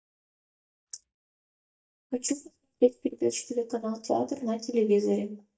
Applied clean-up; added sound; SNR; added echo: neural mask model DeepFilterNet 3.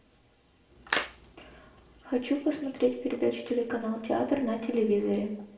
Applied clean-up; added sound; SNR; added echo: none; Splash, splatter; 5 dB; reverberation time 0.8 s.